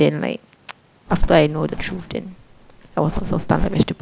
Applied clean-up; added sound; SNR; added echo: none; Bird; 5 dB; none.